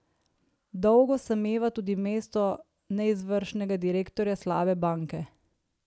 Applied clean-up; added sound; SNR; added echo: none; none; none; none.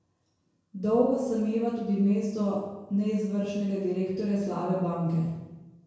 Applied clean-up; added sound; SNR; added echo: none; none; none; reverberation time 1.0 s.